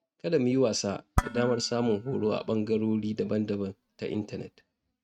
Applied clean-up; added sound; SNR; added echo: neural mask model RNNoise.